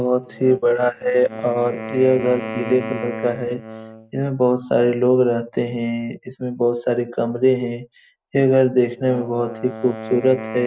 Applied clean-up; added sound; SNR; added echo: neural mask model RNNoise.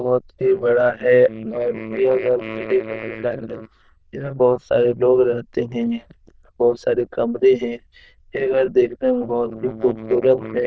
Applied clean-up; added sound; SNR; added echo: neural diffusion model UNIVERSE++.